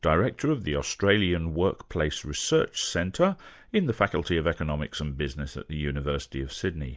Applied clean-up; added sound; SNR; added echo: none; none; none; none.